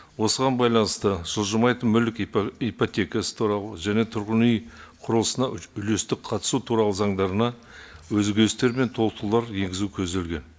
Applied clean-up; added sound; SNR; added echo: none; none; none; none.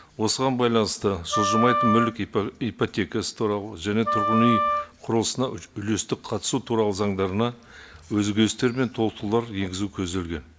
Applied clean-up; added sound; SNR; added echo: none; Wind instrument, woodwind instrument; 1 dB; none.